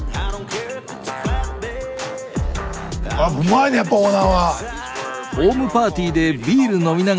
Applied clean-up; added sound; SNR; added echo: none; none; none; none.